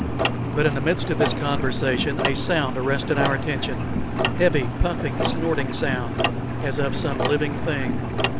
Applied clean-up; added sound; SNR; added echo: none; Engine + Tick-tock; -1 dB; none.